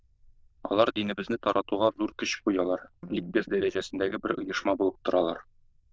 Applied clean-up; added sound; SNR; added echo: neural diffusion model UNIVERSE++.